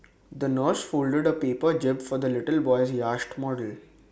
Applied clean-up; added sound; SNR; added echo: none; none; none; none.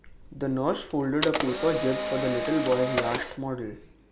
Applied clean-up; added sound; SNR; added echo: none; Camera; 1 dB; none.